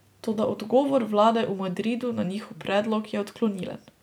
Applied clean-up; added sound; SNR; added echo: none; none; none; none.